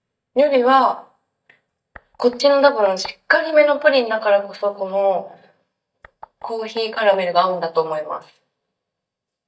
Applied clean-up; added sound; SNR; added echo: neural mask model DeepFilterNet 3.